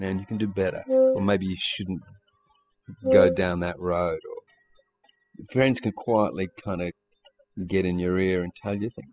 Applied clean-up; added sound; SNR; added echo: classical method spectral subtraction.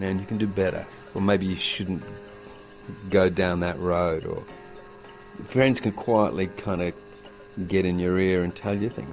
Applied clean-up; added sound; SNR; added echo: none; none; none; none.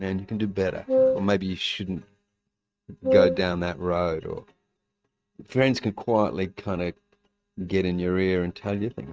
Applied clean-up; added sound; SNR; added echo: neural mask model RNNoise.